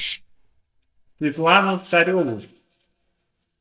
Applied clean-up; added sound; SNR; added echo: neural mask model DeepFilterNet 3.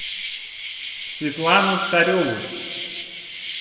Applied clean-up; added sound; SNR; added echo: none; Insect; 8 dB; reverberation time 1.9 s.